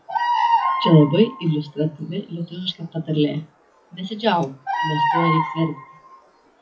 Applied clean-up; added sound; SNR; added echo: classical method WPE with log-MMSE.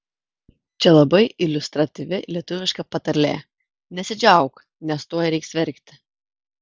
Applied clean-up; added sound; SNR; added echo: none; none; none; none.